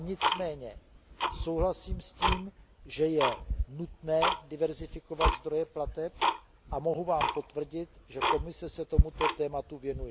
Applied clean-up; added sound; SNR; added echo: none; Tick-tock; -1 dB; none.